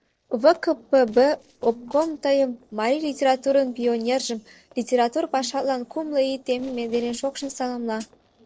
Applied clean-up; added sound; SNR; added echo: neural separator model SepFormer DNS4.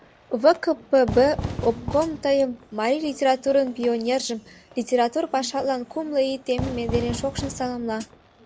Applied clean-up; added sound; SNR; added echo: none; Fire / Fireworks + Hi-hat; 13 dB; none.